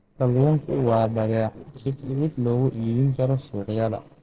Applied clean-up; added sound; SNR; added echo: neural separator model SepFormer DNS4.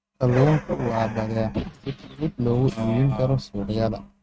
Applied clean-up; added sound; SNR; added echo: neural mask model RNNoise.